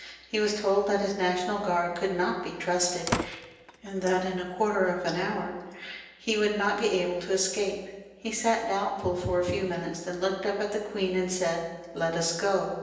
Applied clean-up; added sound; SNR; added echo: none; Slam; 8 dB; reverberation time 1.0 s.